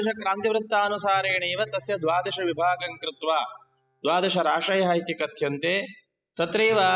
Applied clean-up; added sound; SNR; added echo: classical method spectral subtraction.